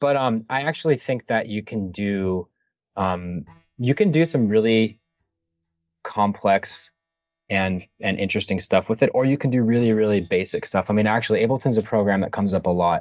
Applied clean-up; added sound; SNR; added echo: neural mask model DeepFilterNet 3.